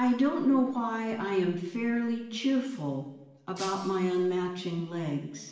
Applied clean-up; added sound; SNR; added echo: none; Shatter; 18 dB; reverberation time 0.8 s.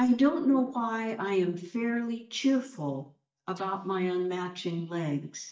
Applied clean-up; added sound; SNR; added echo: neural mask model DeepFilterNet 3.